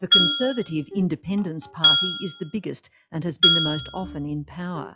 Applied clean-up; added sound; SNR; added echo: classical method log-MMSE.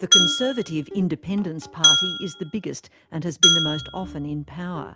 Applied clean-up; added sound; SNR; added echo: none; Glass; -5 dB; none.